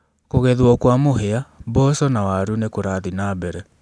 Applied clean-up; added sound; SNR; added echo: none; none; none; none.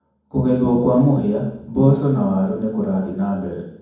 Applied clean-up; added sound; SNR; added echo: none; none; none; reverberation time 1.2 s.